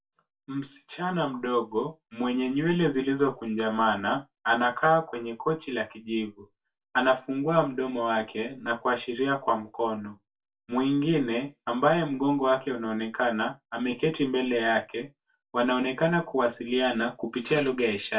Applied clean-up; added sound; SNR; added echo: none; none; none; reverberation time 0.2 s.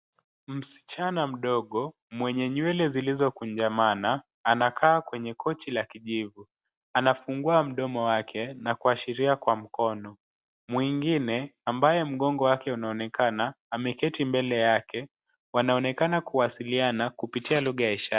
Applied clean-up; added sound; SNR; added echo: none; none; none; none.